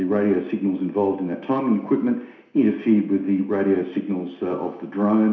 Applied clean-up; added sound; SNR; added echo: none; none; none; reverberation time 0.7 s.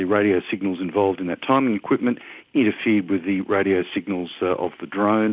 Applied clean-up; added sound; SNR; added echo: none; none; none; none.